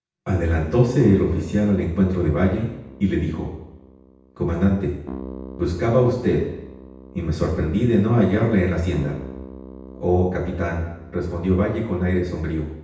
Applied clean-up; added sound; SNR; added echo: none; Keyboard (musical); 17 dB; reverberation time 0.9 s.